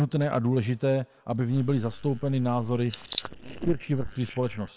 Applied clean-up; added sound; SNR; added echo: neural separator model SepFormer WHAM!.